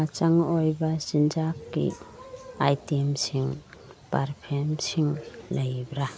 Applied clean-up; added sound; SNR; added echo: none; none; none; none.